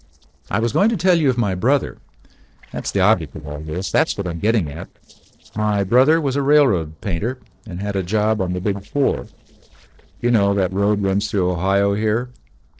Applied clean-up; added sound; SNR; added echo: neural separator model SepFormer DNS4.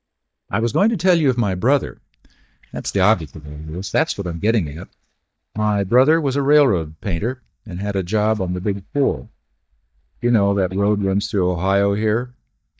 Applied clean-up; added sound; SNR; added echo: neural mask model DeepFilterNet 3.